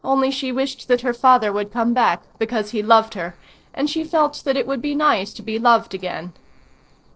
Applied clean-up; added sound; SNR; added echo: neural separator model SepFormer DNS4.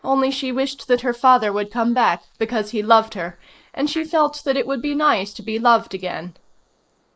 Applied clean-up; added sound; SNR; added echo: neural mask model Resemble Enhance denoiser.